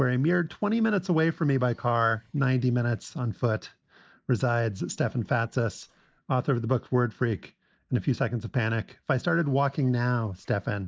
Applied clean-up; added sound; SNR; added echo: neural mask model Resemble Enhance denoiser.